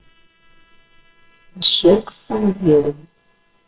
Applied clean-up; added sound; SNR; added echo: neural separator model SepFormer WHAMR!.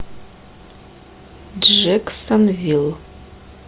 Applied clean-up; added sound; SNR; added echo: none; none; none; none.